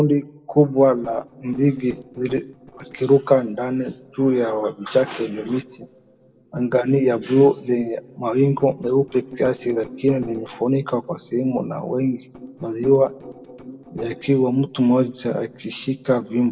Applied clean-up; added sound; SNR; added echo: neural separator model SepFormer DNS4.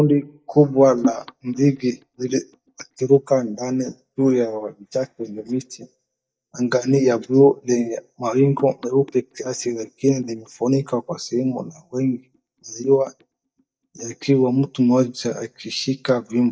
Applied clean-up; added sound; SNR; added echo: neural mask model DeepFilterNet 3.